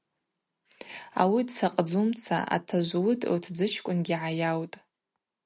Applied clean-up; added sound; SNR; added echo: none; none; none; none.